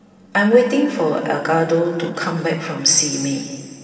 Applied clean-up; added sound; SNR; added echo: none; none; none; reverberation time 2.5 s.